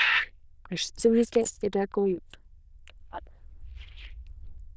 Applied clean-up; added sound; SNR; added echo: neural diffusion model UNIVERSE++.